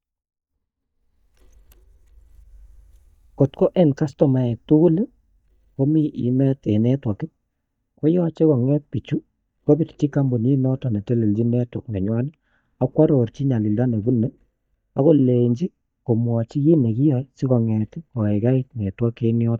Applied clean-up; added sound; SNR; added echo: neural mask model DeepFilterNet 3.